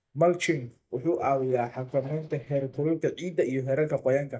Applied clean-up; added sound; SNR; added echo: neural mask model DeepFilterNet 3.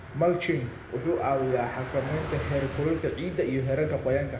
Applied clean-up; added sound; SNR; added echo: none; Car passing by; 12 dB; reverberation time 0.8 s.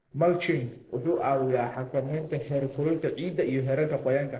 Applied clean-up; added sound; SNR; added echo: neural separator model SepFormer DNS4.